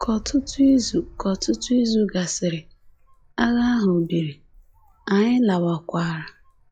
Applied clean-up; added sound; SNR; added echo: classical method log-MMSE.